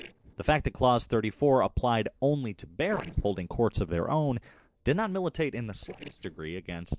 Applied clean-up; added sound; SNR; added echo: neural separator model SepFormer DNS4.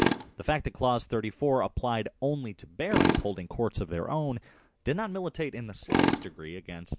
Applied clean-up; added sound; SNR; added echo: none; Tools; 1 dB; none.